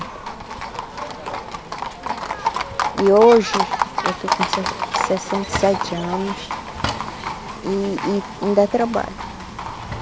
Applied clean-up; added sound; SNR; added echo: none; Livestock, farm animals, working animals; 4 dB; none.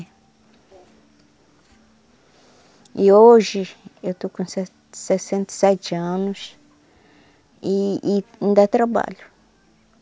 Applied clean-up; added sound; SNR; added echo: none; none; none; none.